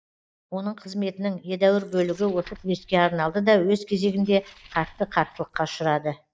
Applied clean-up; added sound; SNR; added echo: neural mask model DeepFilterNet 3.